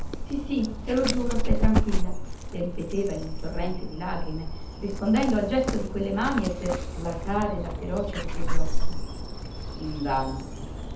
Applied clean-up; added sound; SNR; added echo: none; Dog; -4 dB; reverberation time 0.6 s.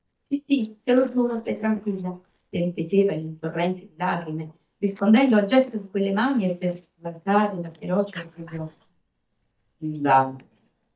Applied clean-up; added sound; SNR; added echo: neural mask model DeepFilterNet 3.